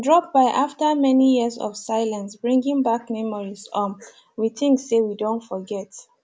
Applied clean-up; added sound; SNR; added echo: none; none; none; none.